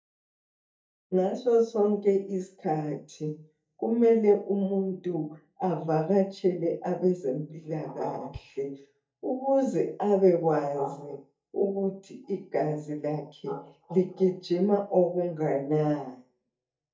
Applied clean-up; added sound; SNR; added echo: neural mask model DeepFilterNet 3.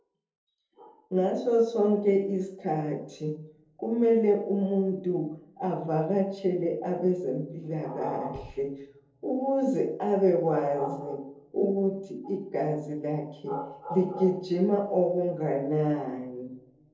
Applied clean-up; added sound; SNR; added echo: neural separator model SepFormer DNS4.